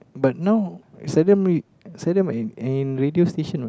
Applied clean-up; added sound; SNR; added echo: none; none; none; none.